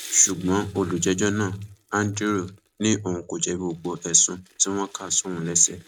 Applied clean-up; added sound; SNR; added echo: neural mask model RNNoise.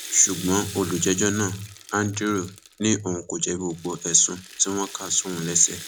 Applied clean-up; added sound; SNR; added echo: none; Rattle (instrument); 16 dB; none.